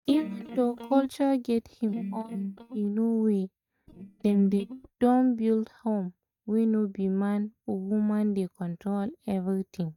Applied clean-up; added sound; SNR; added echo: neural mask model DeepFilterNet 3.